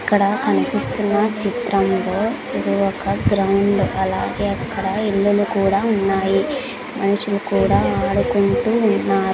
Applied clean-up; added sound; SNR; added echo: none; none; none; none.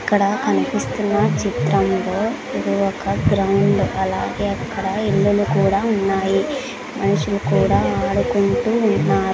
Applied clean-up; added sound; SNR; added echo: none; Telephone; 8 dB; none.